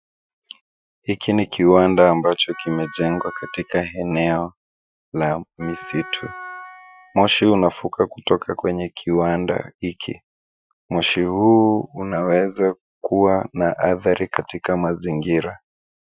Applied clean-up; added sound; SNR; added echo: classical method Wiener filter.